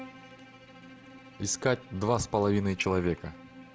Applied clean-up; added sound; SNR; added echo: none; Bowed string instrument; 19 dB; none.